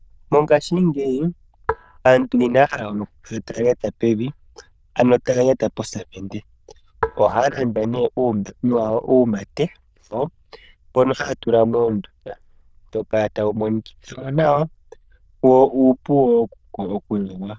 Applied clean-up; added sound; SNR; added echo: neural diffusion model UNIVERSE++.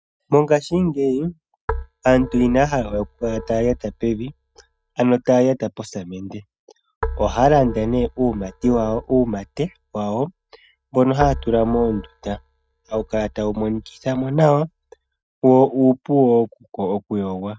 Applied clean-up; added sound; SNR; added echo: neural mask model RNNoise.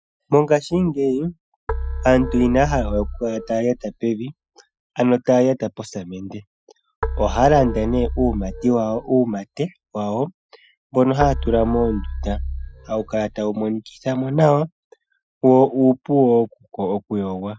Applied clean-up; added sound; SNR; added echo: classical method Wiener filter.